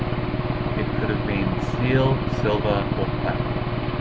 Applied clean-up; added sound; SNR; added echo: none; Engine / Aircraft; -3 dB; none.